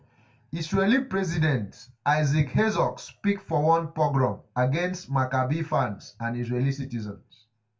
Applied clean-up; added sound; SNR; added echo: none; none; none; reverberation time 0.2 s.